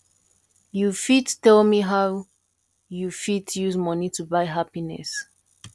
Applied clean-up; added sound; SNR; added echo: none; none; none; none.